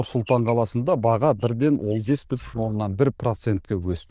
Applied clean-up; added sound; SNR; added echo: neural diffusion model UNIVERSE++.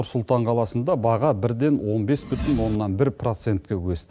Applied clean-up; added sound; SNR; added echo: none; none; none; none.